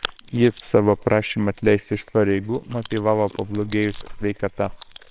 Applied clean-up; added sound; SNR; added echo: neural separator model SepFormer WHAMR!.